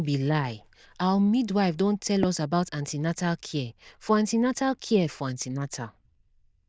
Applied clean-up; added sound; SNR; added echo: neural diffusion model UNIVERSE++.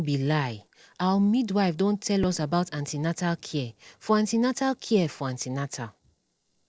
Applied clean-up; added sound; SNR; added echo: neural separator model SepFormer DNS4.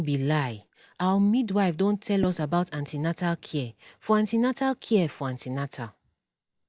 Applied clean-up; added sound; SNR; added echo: neural mask model DeepFilterNet 3.